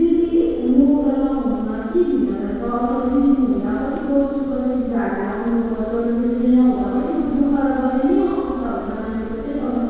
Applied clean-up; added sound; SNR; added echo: none; Crackle; 18 dB; reverberation time 2.0 s.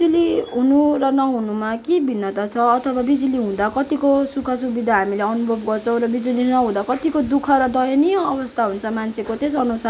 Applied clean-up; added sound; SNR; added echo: none; none; none; none.